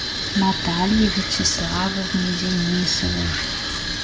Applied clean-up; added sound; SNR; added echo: none; none; none; none.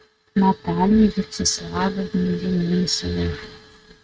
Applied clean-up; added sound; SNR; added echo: neural mask model RNNoise.